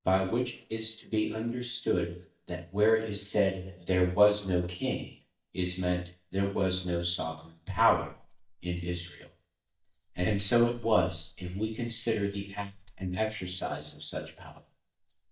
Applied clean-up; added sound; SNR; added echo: neural mask model DeepFilterNet 3.